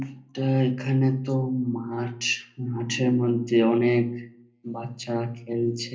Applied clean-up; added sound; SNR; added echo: none; none; none; reverberation time 0.5 s.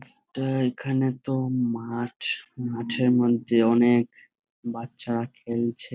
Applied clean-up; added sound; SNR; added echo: none; none; none; none.